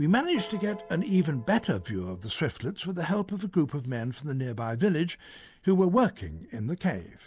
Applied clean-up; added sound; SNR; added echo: none; Piano; 19 dB; none.